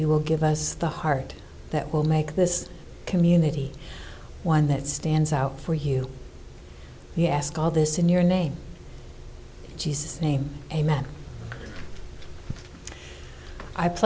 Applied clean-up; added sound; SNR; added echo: none; none; none; none.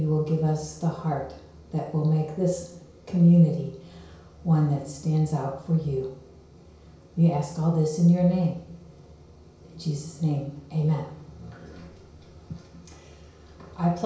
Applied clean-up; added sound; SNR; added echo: none; none; none; reverberation time 0.6 s.